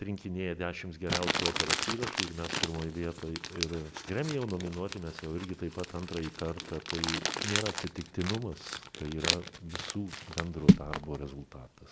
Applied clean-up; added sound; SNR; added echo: none; Crumpling, crinkling; -3 dB; none.